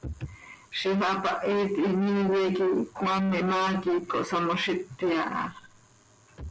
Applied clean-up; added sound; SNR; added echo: none; none; none; none.